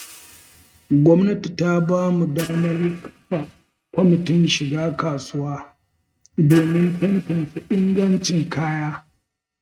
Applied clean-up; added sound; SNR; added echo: neural mask model RNNoise.